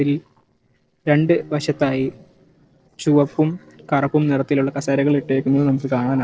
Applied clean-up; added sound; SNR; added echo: neural separator model SepFormer DNS4.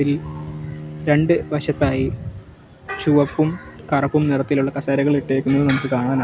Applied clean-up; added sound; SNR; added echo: none; Bowed string instrument; 17 dB; none.